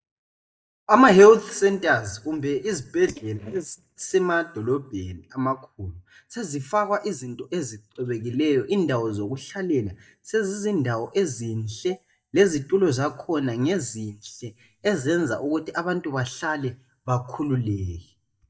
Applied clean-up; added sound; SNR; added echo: neural mask model DeepFilterNet 3.